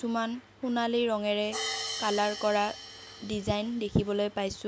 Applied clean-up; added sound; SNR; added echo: none; Hi-hat; 11 dB; none.